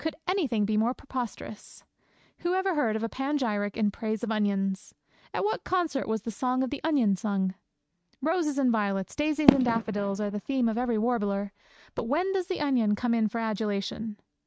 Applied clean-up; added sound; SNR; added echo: neural mask model RNNoise.